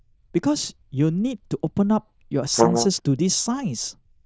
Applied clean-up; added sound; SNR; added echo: neural diffusion model UNIVERSE++.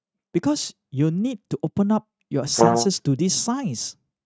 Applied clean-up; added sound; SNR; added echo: neural mask model RNNoise.